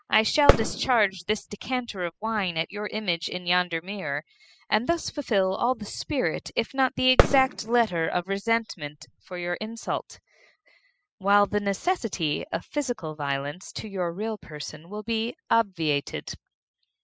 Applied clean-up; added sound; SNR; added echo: classical method spectral subtraction.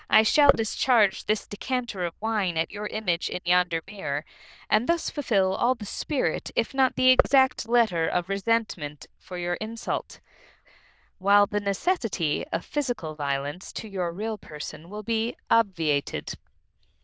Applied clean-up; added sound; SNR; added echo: neural diffusion model UNIVERSE++.